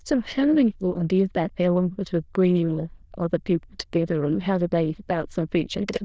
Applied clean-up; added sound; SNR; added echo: neural diffusion model UNIVERSE++.